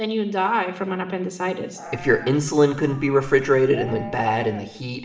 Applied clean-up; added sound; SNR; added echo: none; Livestock, farm animals, working animals; 17 dB; reverberation time 0.8 s.